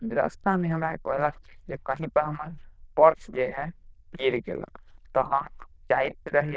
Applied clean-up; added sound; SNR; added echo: neural diffusion model UNIVERSE++.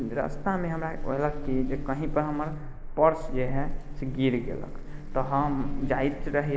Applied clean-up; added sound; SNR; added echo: none; Buzz; 3 dB; none.